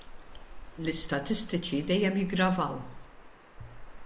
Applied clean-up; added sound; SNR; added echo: none; Water; 12 dB; none.